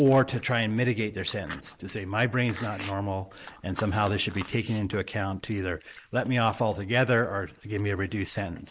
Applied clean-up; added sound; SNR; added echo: neural mask model Resemble Enhance denoiser.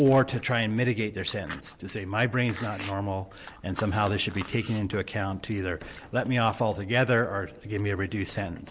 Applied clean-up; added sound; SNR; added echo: none; Chewing, mastication; 20 dB; none.